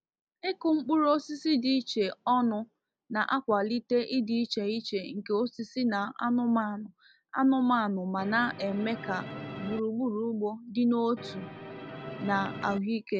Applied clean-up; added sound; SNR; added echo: none; Musical instrument; 11 dB; none.